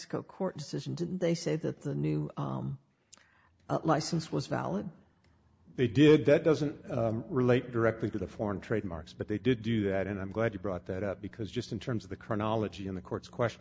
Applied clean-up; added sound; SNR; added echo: none; none; none; none.